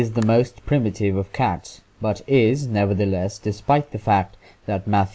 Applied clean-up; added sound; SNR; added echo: none; none; none; none.